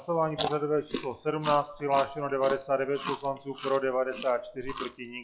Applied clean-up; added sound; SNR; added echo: classical method log-MMSE.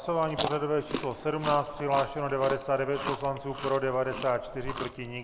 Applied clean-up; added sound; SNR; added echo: none; Chewing, mastication; 9 dB; none.